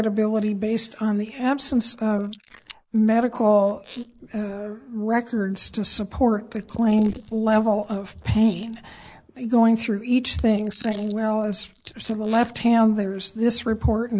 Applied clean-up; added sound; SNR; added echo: neural mask model Resemble Enhance denoiser.